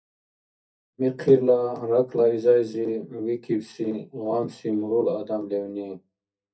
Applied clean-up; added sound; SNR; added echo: neural mask model DeepFilterNet 3.